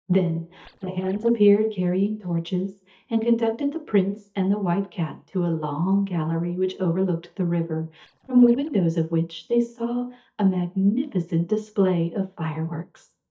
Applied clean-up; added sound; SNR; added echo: neural mask model DeepFilterNet 3.